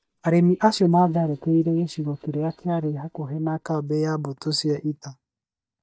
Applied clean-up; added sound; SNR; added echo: neural mask model DeepFilterNet 3.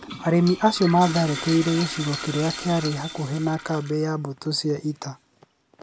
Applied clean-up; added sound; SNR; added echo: none; Toilet flush + Doorbell; 12 dB; none.